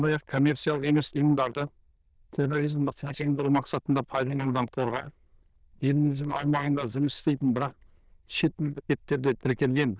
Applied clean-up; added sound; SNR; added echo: neural diffusion model UNIVERSE++.